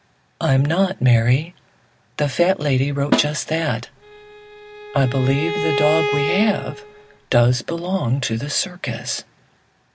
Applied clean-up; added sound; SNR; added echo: none; Snare drum + Bowed string instrument; 5 dB; none.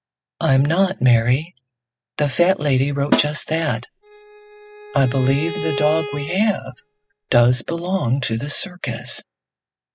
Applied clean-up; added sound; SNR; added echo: classical method spectral subtraction.